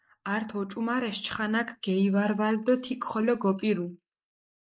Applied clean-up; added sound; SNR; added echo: neural mask model Resemble Enhance denoiser.